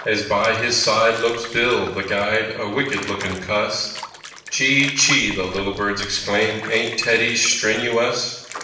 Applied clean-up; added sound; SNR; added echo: none; Bathtub (filling or washing) / Water; 15 dB; reverberation time 0.8 s.